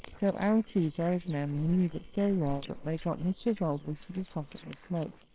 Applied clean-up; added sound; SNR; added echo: neural separator model SepFormer WHAMR!.